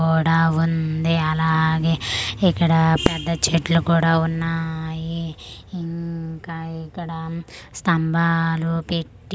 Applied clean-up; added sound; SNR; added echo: none; none; none; none.